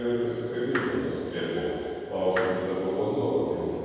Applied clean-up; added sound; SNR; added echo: none; Clapping; 11 dB; reverberation time 2.2 s.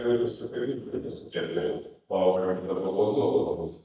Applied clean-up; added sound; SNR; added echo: neural mask model DeepFilterNet 3.